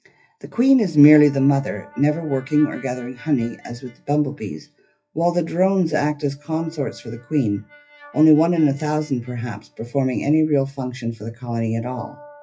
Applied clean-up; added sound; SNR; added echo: classical method WPE with log-MMSE.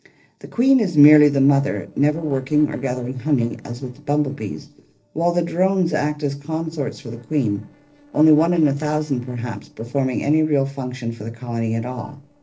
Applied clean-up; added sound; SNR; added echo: neural separator model SepFormer DNS4.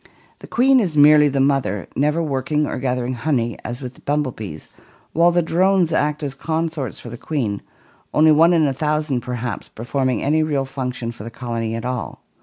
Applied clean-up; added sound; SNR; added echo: none; none; none; none.